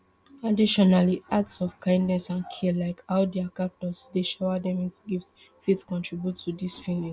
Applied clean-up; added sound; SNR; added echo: none; none; none; none.